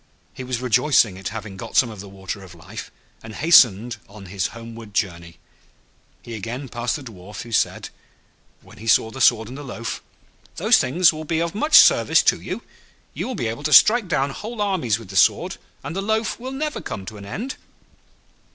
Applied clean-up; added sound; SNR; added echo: none; none; none; none.